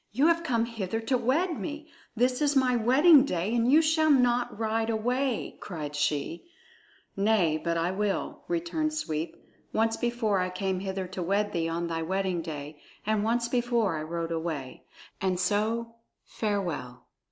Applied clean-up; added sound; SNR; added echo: none; none; none; none.